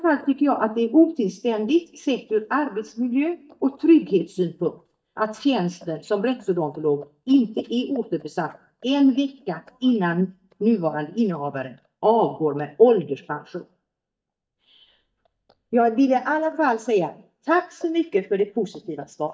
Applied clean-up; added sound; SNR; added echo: neural mask model DeepFilterNet 3.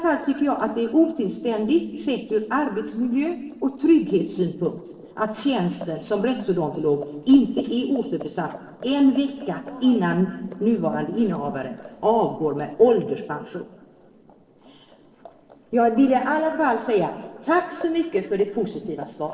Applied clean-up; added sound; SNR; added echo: neural separator model SepFormer DNS4.